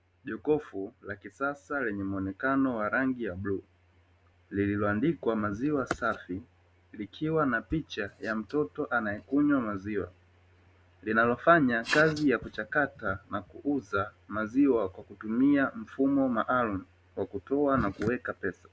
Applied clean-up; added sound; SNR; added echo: none; none; none; none.